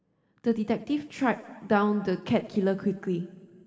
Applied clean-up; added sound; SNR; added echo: none; none; none; reverberation time 2.9 s.